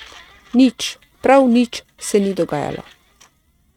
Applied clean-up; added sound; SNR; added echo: neural mask model RNNoise.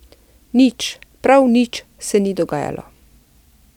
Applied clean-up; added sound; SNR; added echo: none; none; none; none.